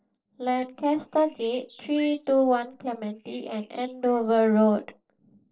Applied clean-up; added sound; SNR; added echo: neural separator model SepFormer DNS4.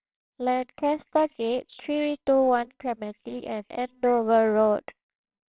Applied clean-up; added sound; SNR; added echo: neural separator model SepFormer WHAMR!.